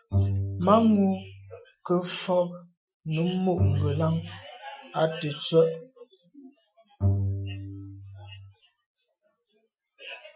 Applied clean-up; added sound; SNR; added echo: classical method Wiener filter.